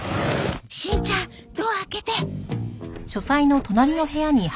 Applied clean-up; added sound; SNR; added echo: none; Wind; 18 dB; none.